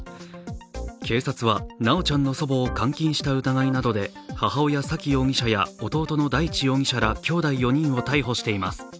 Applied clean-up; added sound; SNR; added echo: none; none; none; none.